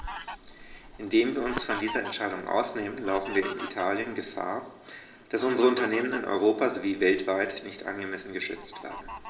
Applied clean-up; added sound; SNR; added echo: none; Fowl; 14 dB; reverberation time 2.6 s.